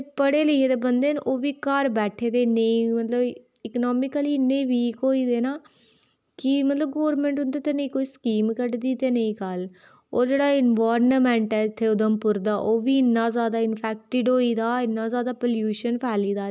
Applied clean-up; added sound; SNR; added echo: none; none; none; none.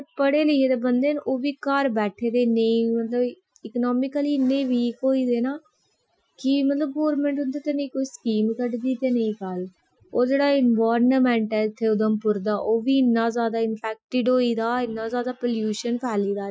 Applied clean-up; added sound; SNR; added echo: classical method Wiener filter.